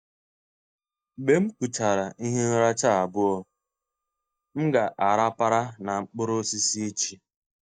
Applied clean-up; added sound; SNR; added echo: neural mask model DeepFilterNet 3.